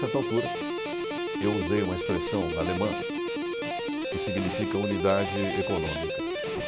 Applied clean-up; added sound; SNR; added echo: none; Guitar; 0 dB; none.